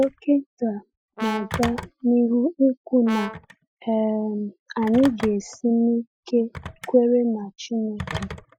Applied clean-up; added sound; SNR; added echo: classical method Wiener filter.